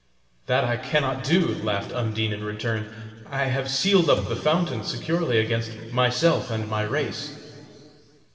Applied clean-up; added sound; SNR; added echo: none; Thump, thud; 13 dB; reverberation time 2.7 s.